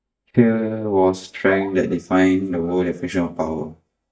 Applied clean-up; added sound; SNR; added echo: neural mask model DeepFilterNet 3.